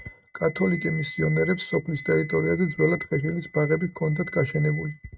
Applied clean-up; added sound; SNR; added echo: neural mask model RNNoise.